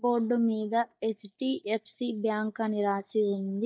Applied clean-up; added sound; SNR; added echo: neural mask model DeepFilterNet 3.